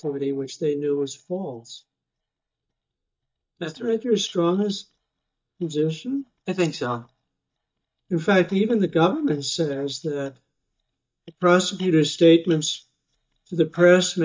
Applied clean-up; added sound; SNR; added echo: neural mask model DeepFilterNet 3.